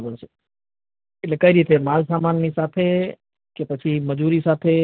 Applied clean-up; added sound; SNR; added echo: none; none; none; none.